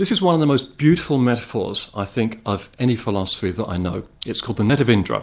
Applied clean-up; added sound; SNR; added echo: none; none; none; none.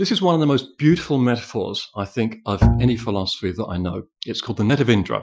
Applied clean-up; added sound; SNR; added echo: classical method Wiener filter.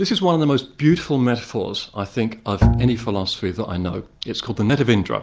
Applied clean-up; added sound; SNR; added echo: none; Bowed string instrument; 0 dB; none.